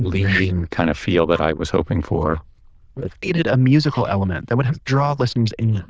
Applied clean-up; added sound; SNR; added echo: neural diffusion model UNIVERSE++.